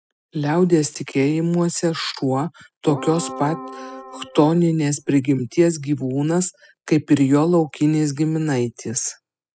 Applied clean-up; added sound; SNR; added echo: classical method spectral subtraction.